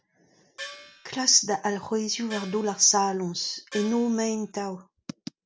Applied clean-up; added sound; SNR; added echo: none; Gong; 16 dB; none.